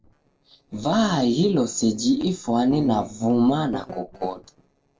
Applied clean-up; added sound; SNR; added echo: neural separator model SepFormer DNS4.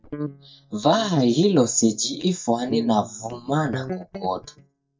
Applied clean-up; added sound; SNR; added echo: neural mask model DeepFilterNet 3.